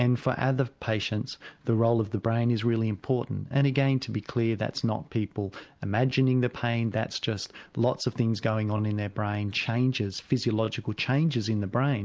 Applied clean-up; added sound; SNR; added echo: none; none; none; none.